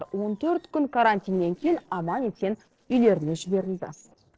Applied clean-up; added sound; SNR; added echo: neural separator model SepFormer DNS4.